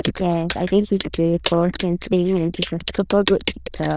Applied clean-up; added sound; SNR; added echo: neural diffusion model UNIVERSE++.